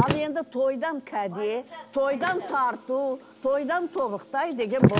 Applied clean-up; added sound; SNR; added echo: none; Slam; 4 dB; none.